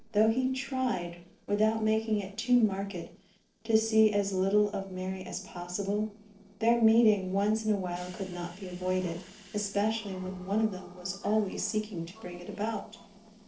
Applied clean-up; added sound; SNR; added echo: neural separator model SepFormer DNS4.